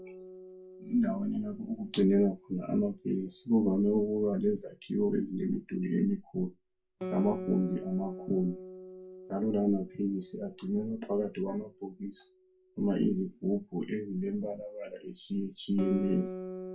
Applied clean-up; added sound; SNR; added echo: none; Guitar; 14 dB; reverberation time 0.2 s.